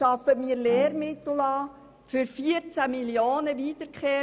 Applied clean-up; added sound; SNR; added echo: none; Bowed string instrument; 19 dB; none.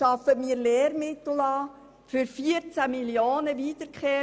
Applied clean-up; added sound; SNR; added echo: none; none; none; none.